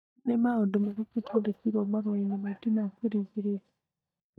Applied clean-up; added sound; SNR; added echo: neural mask model DeepFilterNet 3.